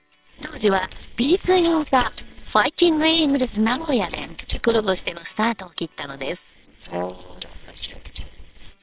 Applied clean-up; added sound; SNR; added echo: neural separator model SepFormer WHAMR!.